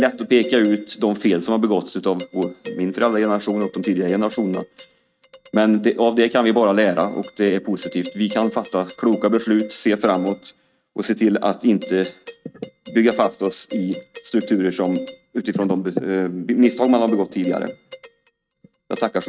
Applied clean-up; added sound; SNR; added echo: neural mask model RNNoise.